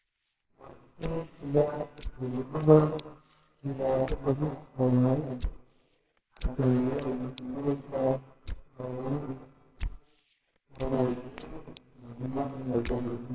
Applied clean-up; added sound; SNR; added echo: neural separator model SepFormer WHAMR!.